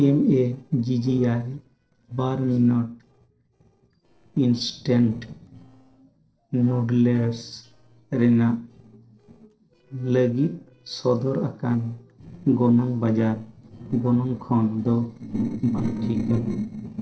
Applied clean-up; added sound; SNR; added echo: neural separator model SepFormer DNS4.